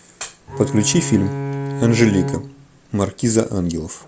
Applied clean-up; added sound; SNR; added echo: none; Bowed string instrument; 7 dB; none.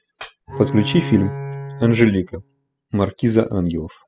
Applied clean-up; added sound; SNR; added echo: classical method spectral subtraction.